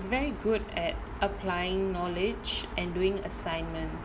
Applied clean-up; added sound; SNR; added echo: none; none; none; none.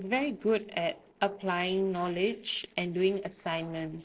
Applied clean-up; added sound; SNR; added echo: neural separator model SepFormer DNS4.